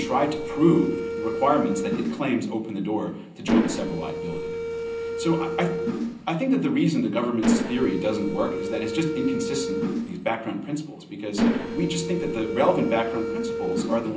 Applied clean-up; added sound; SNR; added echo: none; Mechanisms; 3 dB; reverberation time 0.6 s.